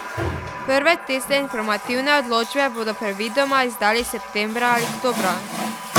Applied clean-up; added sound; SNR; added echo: none; Water tap, faucet; 6 dB; none.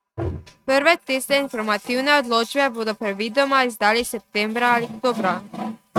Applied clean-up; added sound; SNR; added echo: neural mask model RNNoise.